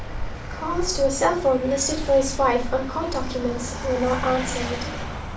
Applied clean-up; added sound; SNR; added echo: none; Vehicle; 6 dB; reverberation time 0.3 s.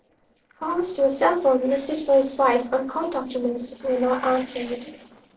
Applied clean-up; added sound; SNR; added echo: neural separator model SepFormer DNS4.